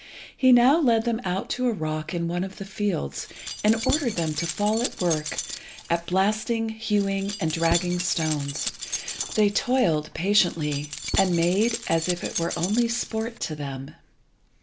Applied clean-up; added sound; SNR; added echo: none; Keys jangling; 8 dB; none.